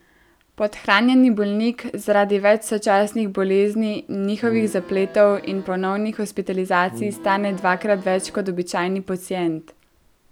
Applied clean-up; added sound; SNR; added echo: none; Brass instrument + Accordion; 15 dB; none.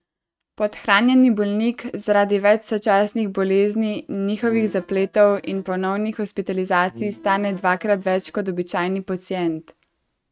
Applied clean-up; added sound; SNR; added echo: neural mask model RNNoise.